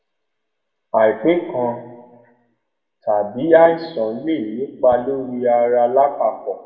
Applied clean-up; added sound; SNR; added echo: none; none; none; reverberation time 1.0 s.